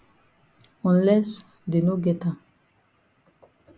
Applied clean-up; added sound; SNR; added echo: none; none; none; none.